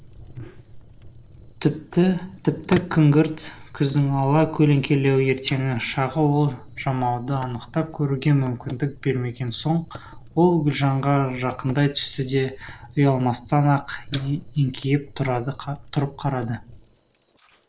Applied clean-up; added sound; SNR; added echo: neural mask model Resemble Enhance denoiser.